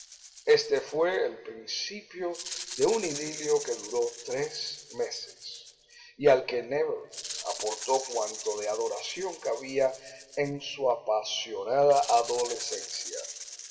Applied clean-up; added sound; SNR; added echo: none; Rattle (instrument); 12 dB; reverberation time 1.5 s.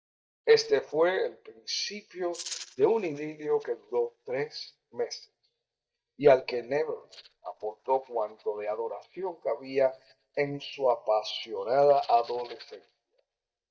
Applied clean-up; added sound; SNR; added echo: neural mask model DeepFilterNet 3.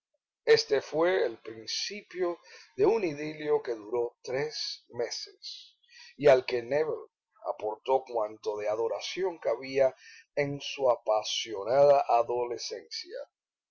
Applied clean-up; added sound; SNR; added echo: none; none; none; none.